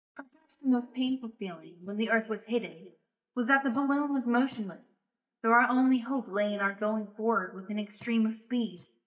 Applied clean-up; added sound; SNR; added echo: neural mask model DeepFilterNet 3.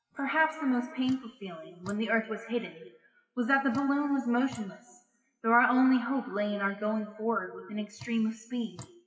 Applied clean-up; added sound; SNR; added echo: classical method WPE with log-MMSE.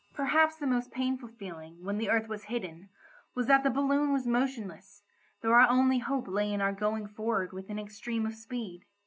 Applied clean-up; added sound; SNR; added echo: none; none; none; none.